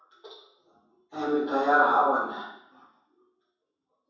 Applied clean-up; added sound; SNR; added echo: none; none; none; reverberation time 0.7 s.